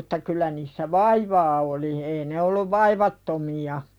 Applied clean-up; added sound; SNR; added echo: none; none; none; none.